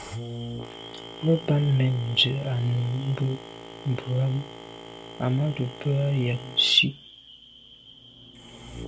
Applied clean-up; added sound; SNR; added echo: none; Boat, Water vehicle; 14 dB; none.